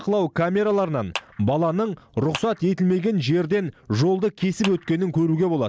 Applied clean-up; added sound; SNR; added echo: none; Clapping; 17 dB; none.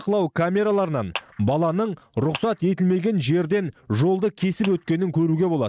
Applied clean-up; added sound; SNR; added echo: neural mask model RNNoise.